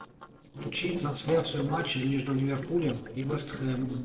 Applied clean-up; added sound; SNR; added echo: neural separator model SepFormer DNS4.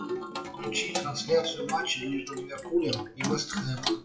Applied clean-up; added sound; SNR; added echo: classical method WPE with log-MMSE.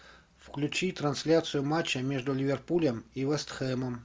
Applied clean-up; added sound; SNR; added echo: none; none; none; none.